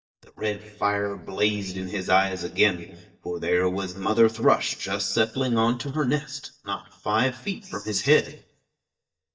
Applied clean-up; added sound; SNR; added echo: neural mask model DeepFilterNet 3.